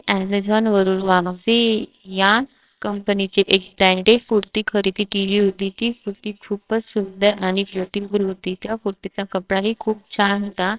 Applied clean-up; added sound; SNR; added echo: neural separator model SepFormer WHAMR!.